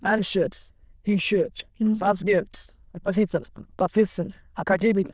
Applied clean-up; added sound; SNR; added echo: neural diffusion model UNIVERSE++.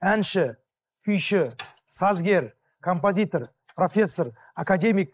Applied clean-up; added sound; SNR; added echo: neural mask model Resemble Enhance denoiser.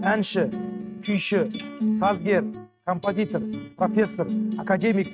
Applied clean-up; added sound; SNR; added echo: neural mask model RNNoise.